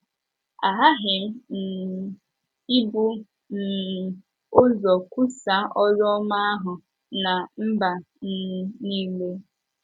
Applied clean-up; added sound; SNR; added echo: none; none; none; none.